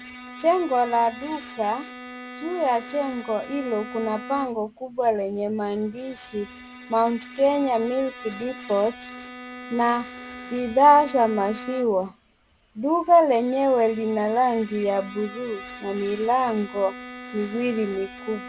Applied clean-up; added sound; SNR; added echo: none; Bowed string instrument; 16 dB; none.